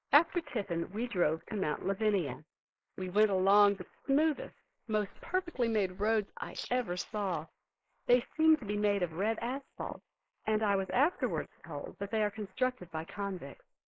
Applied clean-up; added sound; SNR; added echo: neural mask model Resemble Enhance denoiser.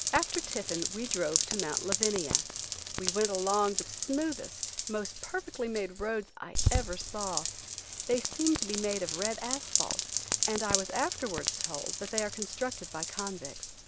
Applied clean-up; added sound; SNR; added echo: none; Rain; 0 dB; none.